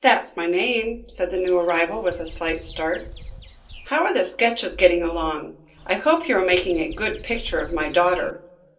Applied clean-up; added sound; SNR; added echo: none; Bird vocalization, bird call, bird song; 17 dB; reverberation time 0.3 s.